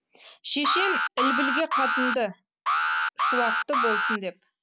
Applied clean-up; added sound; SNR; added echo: none; Alarm; -5 dB; none.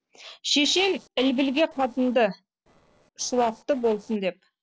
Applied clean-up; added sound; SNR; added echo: neural separator model SepFormer DNS4.